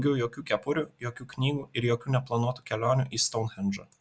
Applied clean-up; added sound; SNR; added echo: none; none; none; none.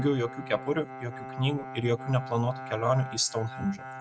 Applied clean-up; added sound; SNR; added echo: neural mask model RNNoise.